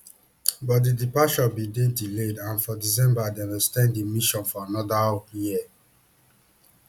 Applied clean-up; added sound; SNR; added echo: none; none; none; none.